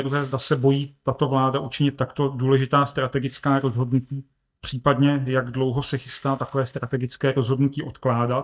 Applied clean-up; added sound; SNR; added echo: neural mask model DeepFilterNet 3.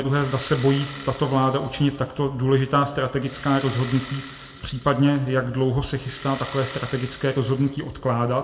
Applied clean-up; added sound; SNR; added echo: none; Engine starting; 18 dB; reverberation time 1.2 s.